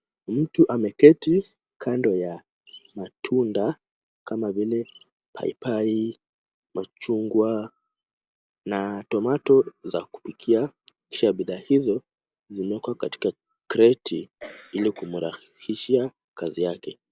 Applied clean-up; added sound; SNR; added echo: none; Cough; 19 dB; none.